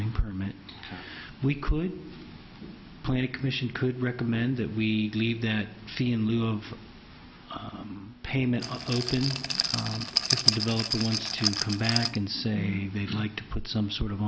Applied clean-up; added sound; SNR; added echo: none; Rattle; 0 dB; none.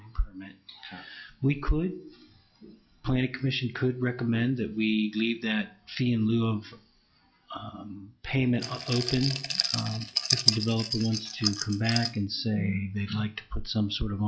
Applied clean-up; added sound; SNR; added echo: classical method log-MMSE.